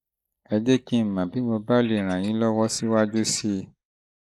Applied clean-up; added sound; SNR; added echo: neural mask model Resemble Enhance denoiser.